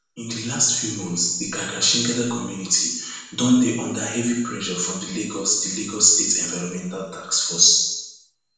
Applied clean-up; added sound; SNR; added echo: none; none; none; reverberation time 0.9 s.